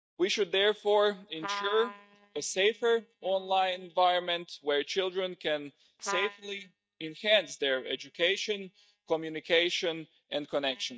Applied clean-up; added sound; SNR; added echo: neural mask model DeepFilterNet 3.